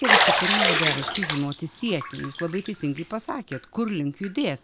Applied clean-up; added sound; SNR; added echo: none; Bathtub (filling or washing); -4 dB; none.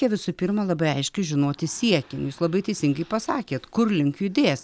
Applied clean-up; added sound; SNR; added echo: none; none; none; none.